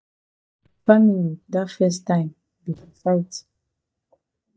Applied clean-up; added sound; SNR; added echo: neural mask model DeepFilterNet 3.